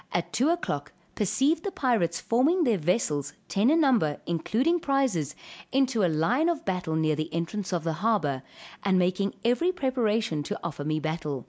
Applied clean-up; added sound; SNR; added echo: none; none; none; none.